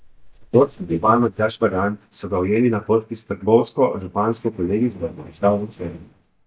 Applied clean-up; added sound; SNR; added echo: neural mask model DeepFilterNet 3.